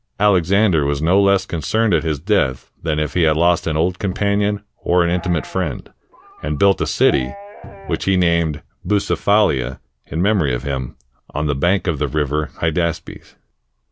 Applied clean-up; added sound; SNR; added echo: none; Cupboard open or close + Livestock, farm animals, working animals; 18 dB; none.